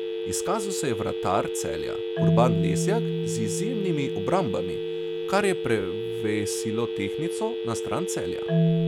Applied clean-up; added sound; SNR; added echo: none; Telephone + Marimba, xylophone; -2 dB; none.